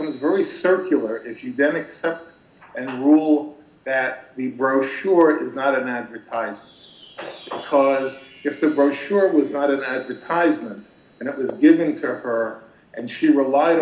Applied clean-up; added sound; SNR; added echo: none; Wind chime; 14 dB; none.